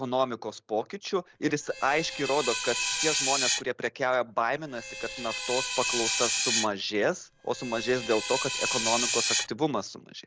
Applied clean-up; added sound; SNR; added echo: none; Screech; 2 dB; none.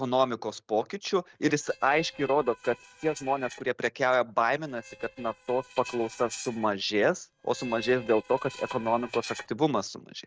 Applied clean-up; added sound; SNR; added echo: neural mask model RNNoise.